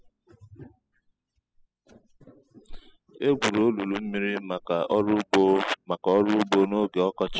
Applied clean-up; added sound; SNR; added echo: classical method spectral subtraction.